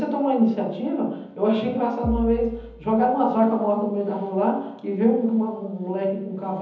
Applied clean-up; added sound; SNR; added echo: none; Bass drum; 11 dB; reverberation time 1.3 s.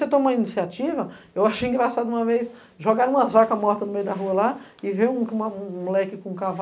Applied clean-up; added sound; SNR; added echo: none; none; none; none.